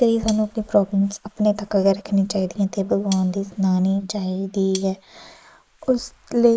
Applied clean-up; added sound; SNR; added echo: neural mask model Resemble Enhance denoiser.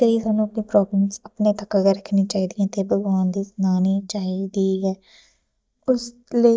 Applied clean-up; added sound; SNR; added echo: neural mask model DeepFilterNet 3.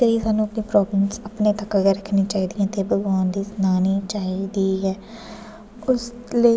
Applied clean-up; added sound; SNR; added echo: none; none; none; none.